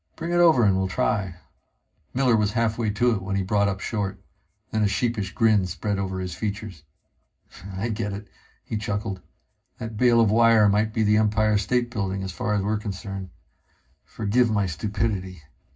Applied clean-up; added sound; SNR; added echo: none; none; none; reverberation time 0.4 s.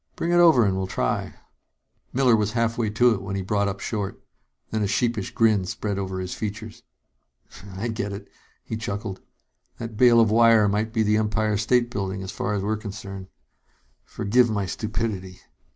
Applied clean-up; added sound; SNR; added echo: none; none; none; none.